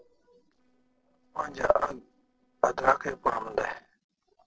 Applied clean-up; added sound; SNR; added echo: neural separator model SepFormer DNS4.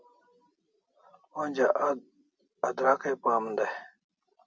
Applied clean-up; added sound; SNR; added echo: none; none; none; none.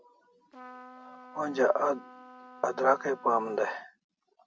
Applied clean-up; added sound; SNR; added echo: none; Trumpet; 19 dB; none.